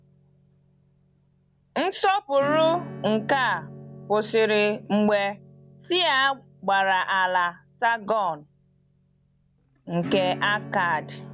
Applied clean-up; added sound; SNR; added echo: none; Acoustic guitar / Strum; 15 dB; none.